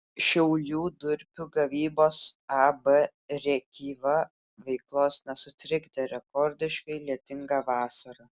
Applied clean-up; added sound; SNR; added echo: none; none; none; none.